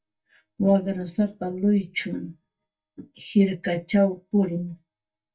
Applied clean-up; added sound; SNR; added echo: neural mask model DeepFilterNet 3.